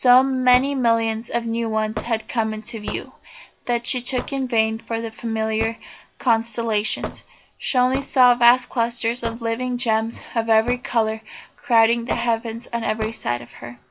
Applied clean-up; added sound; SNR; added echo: none; Hammer / Wood; 16 dB; none.